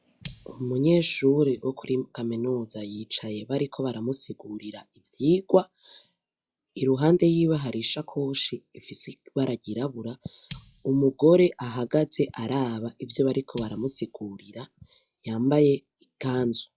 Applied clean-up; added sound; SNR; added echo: classical method log-MMSE.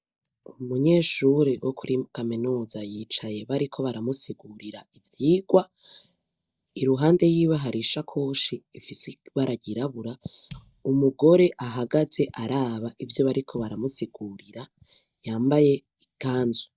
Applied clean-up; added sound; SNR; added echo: neural mask model DeepFilterNet 3.